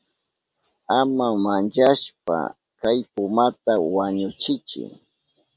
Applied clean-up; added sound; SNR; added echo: none; none; none; none.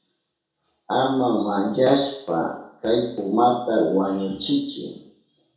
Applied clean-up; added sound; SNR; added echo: none; none; none; reverberation time 0.5 s.